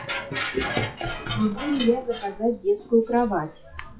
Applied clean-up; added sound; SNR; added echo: classical method WPE with log-MMSE.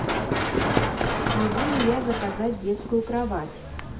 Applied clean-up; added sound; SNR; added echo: none; Run; -1 dB; reverberation time 0.5 s.